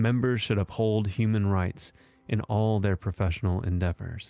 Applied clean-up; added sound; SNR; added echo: none; none; none; none.